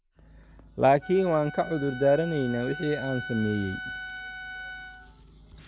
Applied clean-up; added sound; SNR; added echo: none; Wind instrument, woodwind instrument; 12 dB; none.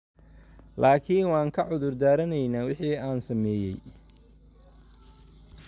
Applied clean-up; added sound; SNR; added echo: none; none; none; none.